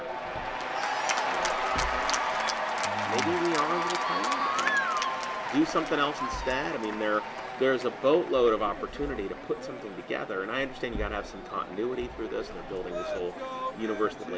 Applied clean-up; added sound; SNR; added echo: none; Applause / Cheering; 1 dB; none.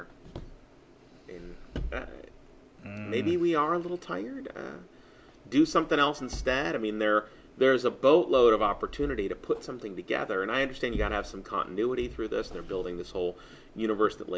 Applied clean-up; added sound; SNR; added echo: none; none; none; none.